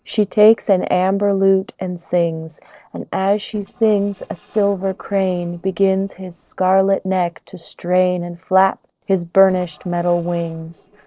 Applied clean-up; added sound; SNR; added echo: neural separator model SepFormer DNS4.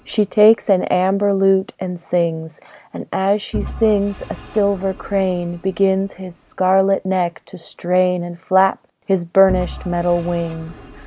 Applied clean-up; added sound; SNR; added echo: none; Engine / Vehicle; 17 dB; none.